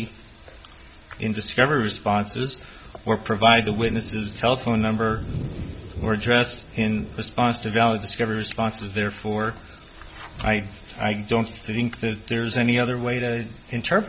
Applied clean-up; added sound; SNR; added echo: none; Thunder; 16 dB; none.